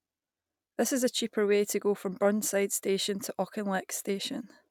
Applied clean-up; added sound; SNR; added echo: none; none; none; none.